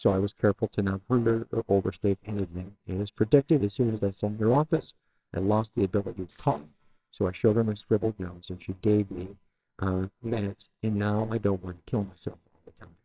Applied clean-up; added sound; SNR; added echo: neural separator model SepFormer WHAMR!.